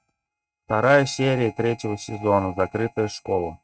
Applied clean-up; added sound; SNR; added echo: neural mask model RNNoise.